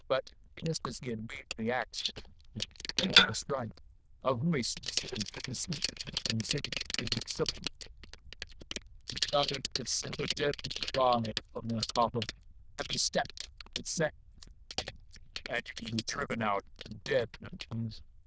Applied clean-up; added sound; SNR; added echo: neural diffusion model UNIVERSE++.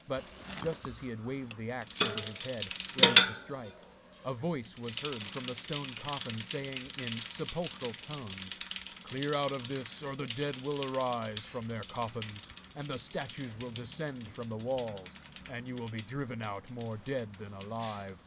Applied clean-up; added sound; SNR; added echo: none; Bicycle; -1 dB; none.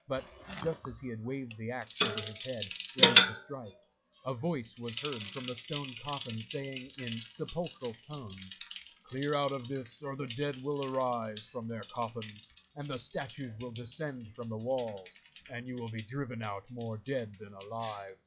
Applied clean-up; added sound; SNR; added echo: classical method log-MMSE.